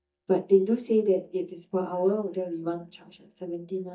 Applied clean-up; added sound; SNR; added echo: neural mask model DeepFilterNet 3.